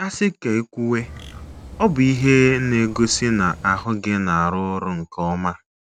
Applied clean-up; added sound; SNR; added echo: none; Bird; 17 dB; none.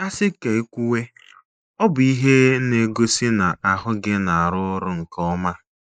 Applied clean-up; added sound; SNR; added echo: neural mask model Resemble Enhance denoiser.